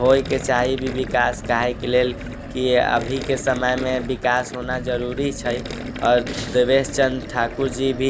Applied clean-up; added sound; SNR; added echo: none; Gurgling + Animal; 10 dB; none.